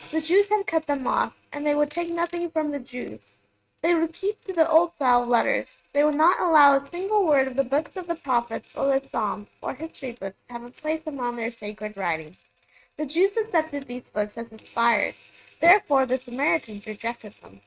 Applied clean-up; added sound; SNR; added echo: neural mask model RNNoise.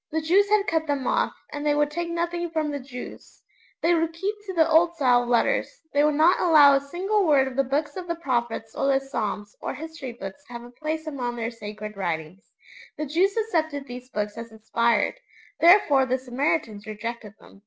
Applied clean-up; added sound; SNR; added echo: none; none; none; none.